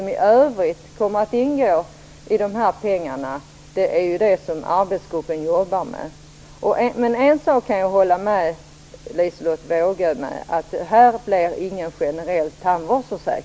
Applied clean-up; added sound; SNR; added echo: none; none; none; none.